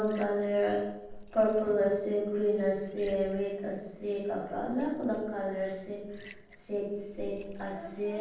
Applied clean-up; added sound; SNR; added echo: neural separator model SepFormer DNS4.